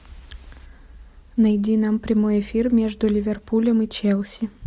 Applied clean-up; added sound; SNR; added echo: none; none; none; none.